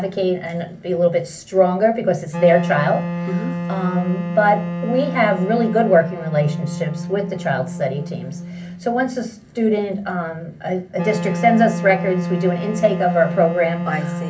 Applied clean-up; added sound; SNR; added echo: none; Wind instrument, woodwind instrument; 7 dB; reverberation time 0.3 s.